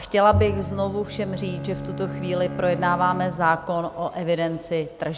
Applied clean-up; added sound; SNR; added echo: none; Bowed string instrument + Bowed string instrument; 8 dB; none.